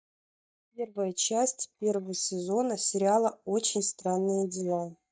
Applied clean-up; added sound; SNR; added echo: neural mask model DeepFilterNet 3.